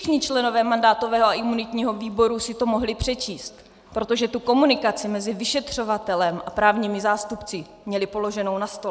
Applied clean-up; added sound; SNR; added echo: none; none; none; none.